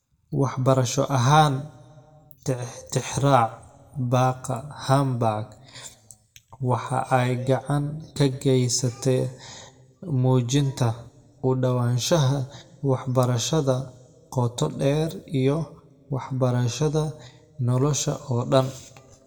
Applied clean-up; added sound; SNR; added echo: none; none; none; reverberation time 0.8 s.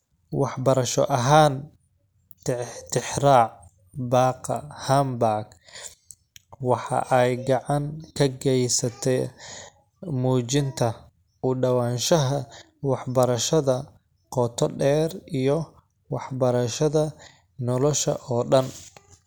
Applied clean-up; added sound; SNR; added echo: none; none; none; none.